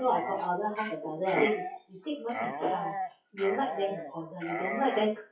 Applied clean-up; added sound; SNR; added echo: classical method WPE with log-MMSE.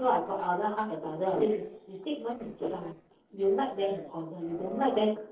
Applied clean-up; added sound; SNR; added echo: neural separator model SepFormer DNS4.